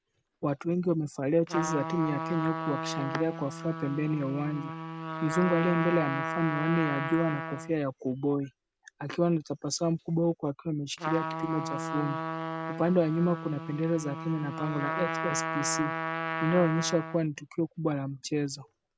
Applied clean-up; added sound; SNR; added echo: none; Trumpet; 6 dB; none.